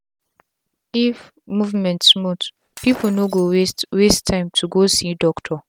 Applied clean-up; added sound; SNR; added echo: none; Shatter; 20 dB; none.